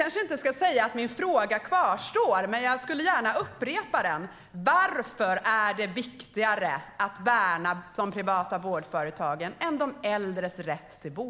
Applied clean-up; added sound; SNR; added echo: none; none; none; none.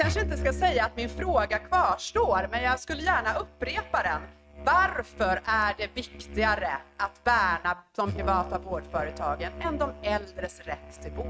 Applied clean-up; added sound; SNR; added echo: neural mask model RNNoise.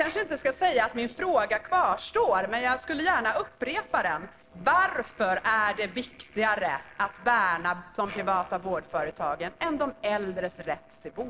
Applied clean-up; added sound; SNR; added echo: neural separator model SepFormer DNS4.